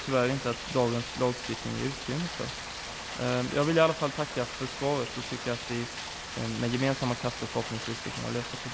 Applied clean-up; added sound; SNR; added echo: none; Rain; 8 dB; none.